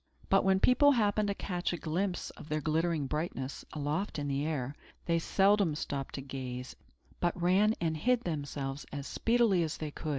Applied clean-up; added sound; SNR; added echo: none; none; none; none.